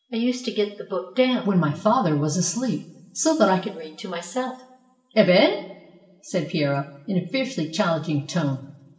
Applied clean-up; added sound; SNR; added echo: none; none; none; reverberation time 0.6 s.